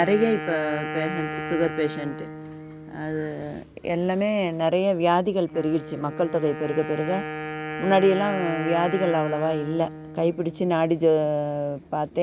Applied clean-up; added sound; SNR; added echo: none; Wind instrument, woodwind instrument; 10 dB; none.